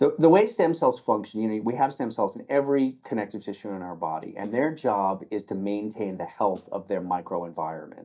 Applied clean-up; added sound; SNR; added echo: neural mask model DeepFilterNet 3.